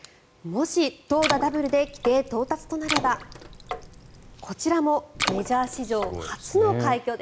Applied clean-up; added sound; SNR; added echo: none; Water / Splash, splatter; 8 dB; none.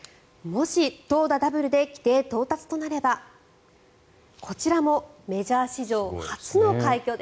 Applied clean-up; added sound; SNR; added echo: none; none; none; none.